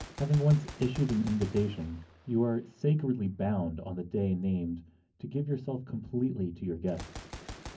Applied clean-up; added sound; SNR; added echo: none; Gunshot, gunfire; 17 dB; reverberation time 0.3 s.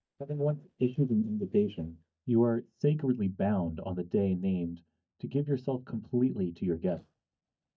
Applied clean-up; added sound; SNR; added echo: neural mask model DeepFilterNet 3.